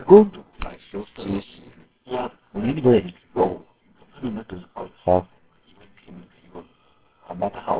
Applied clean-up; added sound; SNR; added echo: neural separator model SepFormer WHAMR!.